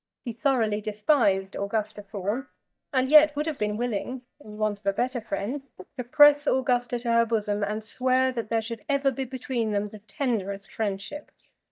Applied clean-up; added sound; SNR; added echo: neural mask model DeepFilterNet 3.